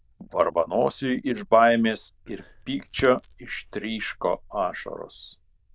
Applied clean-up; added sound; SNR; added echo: neural diffusion model UNIVERSE++.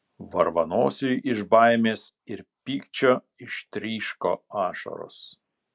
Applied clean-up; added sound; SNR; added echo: none; none; none; none.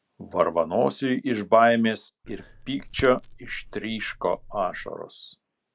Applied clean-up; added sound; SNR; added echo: none; Fire; 16 dB; none.